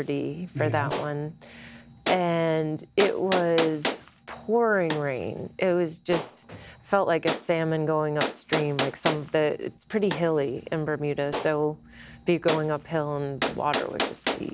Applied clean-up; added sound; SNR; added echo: none; Gunshot, gunfire; 8 dB; none.